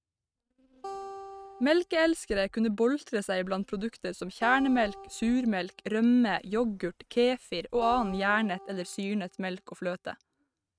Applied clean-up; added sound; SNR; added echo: neural mask model RNNoise.